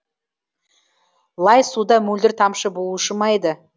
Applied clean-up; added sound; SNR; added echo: none; none; none; none.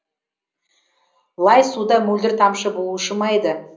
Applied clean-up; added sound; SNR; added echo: none; none; none; reverberation time 0.5 s.